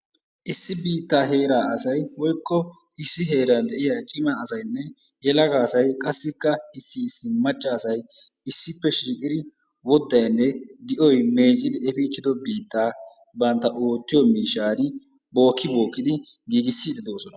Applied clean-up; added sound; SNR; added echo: none; none; none; none.